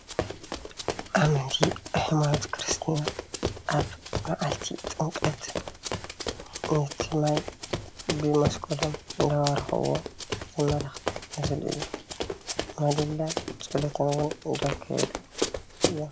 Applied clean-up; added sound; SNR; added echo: none; Run; 4 dB; none.